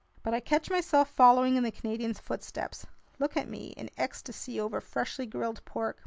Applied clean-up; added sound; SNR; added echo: none; none; none; none.